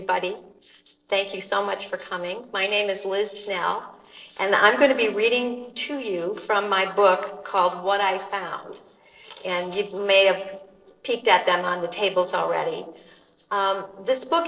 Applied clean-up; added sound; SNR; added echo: neural separator model SepFormer DNS4.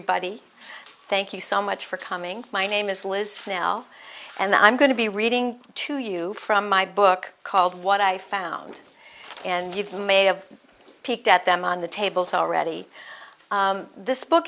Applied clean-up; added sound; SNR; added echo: none; none; none; none.